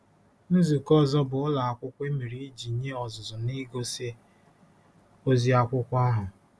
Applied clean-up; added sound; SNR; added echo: none; none; none; none.